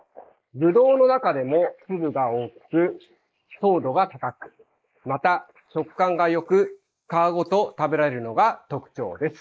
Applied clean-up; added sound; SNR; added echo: neural mask model Resemble Enhance denoiser.